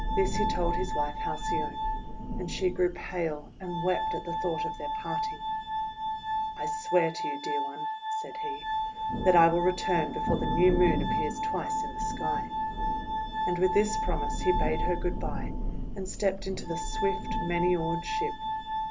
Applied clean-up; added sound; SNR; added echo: none; Thunder + Glass; 0 dB; none.